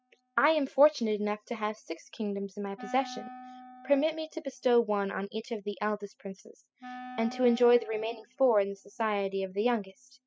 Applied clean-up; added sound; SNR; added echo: classical method spectral subtraction.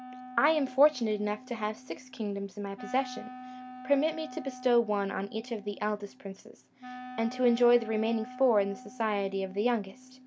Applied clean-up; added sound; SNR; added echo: none; Wind instrument, woodwind instrument; 16 dB; none.